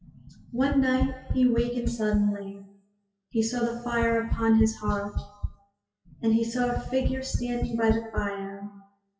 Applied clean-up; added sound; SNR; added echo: classical method WPE with log-MMSE.